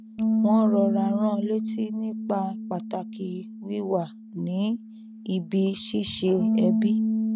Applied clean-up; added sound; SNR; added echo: none; Bass guitar; -1 dB; none.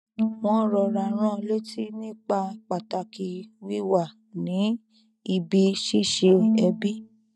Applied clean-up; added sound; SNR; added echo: neural mask model DeepFilterNet 3.